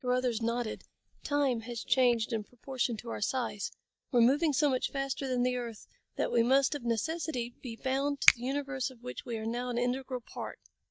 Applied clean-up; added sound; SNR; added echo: neural mask model DeepFilterNet 3.